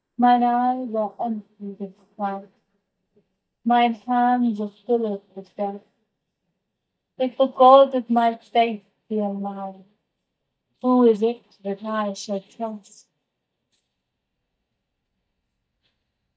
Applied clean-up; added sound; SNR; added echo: neural mask model DeepFilterNet 3.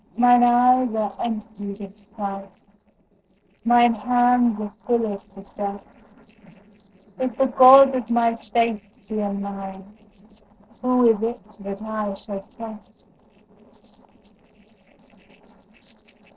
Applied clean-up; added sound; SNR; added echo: neural separator model SepFormer DNS4.